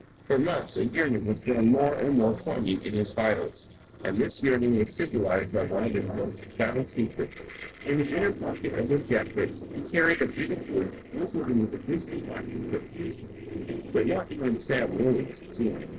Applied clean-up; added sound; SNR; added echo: neural separator model SepFormer DNS4.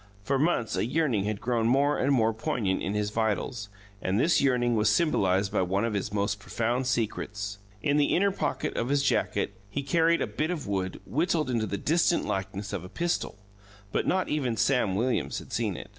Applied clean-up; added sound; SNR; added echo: none; none; none; none.